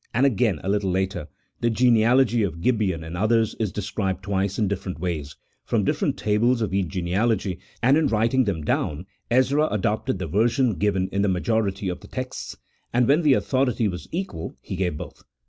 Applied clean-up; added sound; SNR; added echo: none; none; none; none.